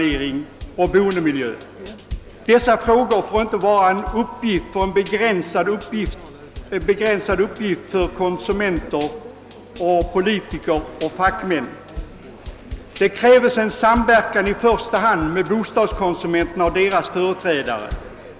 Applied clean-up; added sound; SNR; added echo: none; Drum / Drum kit; 16 dB; none.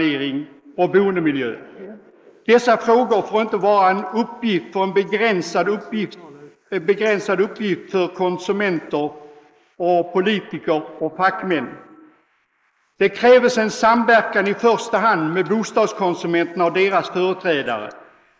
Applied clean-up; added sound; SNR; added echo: neural mask model Resemble Enhance denoiser.